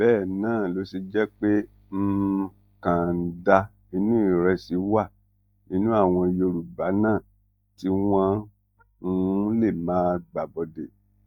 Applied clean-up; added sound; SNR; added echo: neural mask model DeepFilterNet 3.